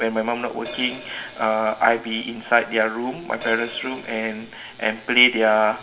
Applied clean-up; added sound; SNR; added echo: none; Hi-hat; 19 dB; reverberation time 3.0 s.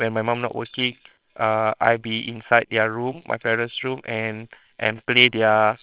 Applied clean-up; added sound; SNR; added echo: neural separator model SepFormer WHAMR!.